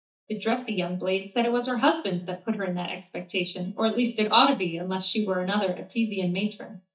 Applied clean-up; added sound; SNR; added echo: neural mask model DeepFilterNet 3.